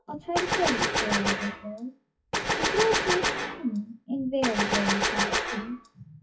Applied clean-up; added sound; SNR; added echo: classical method WPE with log-MMSE.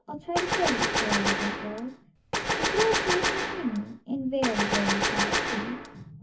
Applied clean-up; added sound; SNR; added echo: none; Gunshot, gunfire; -3 dB; reverberation time 0.3 s.